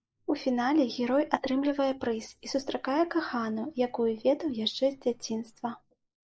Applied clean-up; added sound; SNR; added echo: neural mask model Resemble Enhance denoiser.